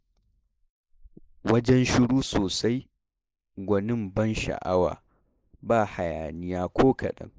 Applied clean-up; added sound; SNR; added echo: neural mask model Resemble Enhance denoiser.